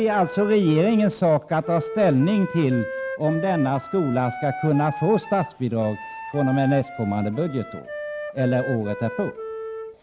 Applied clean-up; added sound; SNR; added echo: none; Wind instrument, woodwind instrument; 11 dB; none.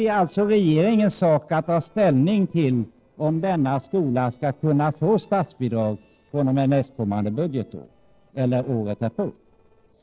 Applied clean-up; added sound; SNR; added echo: neural separator model SepFormer DNS4.